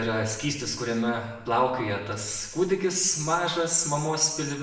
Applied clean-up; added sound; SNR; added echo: none; none; none; reverberation time 0.9 s.